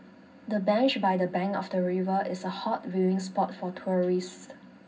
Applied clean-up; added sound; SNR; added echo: none; none; none; reverberation time 0.4 s.